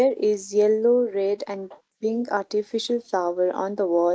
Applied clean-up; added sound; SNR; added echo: neural mask model Resemble Enhance denoiser.